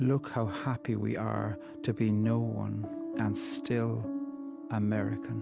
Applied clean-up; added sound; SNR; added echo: none; none; none; none.